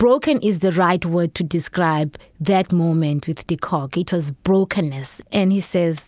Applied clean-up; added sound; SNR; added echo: none; none; none; none.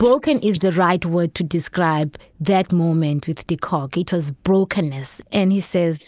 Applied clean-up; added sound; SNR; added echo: neural mask model Resemble Enhance denoiser.